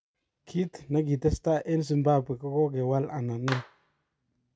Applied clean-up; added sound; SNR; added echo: none; Clapping; 12 dB; none.